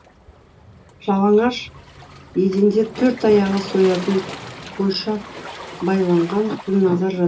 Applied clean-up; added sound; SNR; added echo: none; Waves, surf; 16 dB; reverberation time 0.2 s.